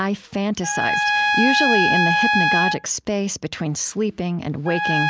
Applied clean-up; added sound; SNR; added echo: none; Trumpet; -2 dB; none.